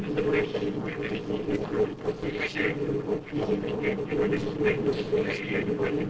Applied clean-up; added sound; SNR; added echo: neural separator model SepFormer DNS4.